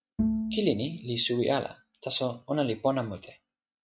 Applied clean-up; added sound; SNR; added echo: neural mask model RNNoise.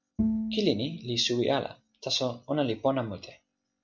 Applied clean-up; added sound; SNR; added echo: neural separator model SepFormer DNS4.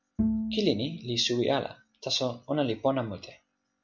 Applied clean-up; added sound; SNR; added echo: none; Bowed string instrument; 4 dB; none.